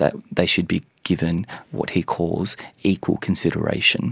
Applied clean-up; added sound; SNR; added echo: none; none; none; none.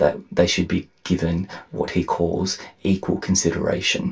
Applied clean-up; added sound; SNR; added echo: none; none; none; reverberation time 0.2 s.